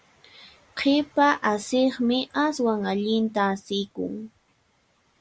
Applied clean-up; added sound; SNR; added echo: none; none; none; none.